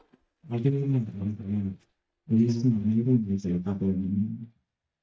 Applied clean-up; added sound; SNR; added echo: neural mask model DeepFilterNet 3.